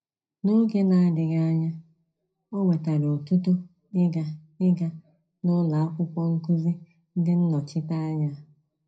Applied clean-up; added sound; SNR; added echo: none; none; none; reverberation time 0.3 s.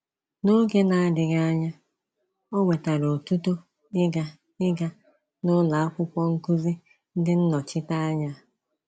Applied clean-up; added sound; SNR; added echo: none; none; none; none.